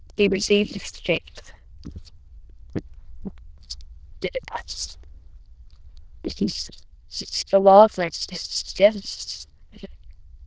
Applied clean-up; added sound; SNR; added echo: neural diffusion model UNIVERSE++.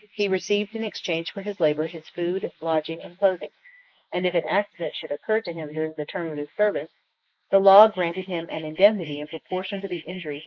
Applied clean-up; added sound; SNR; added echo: neural mask model Resemble Enhance denoiser.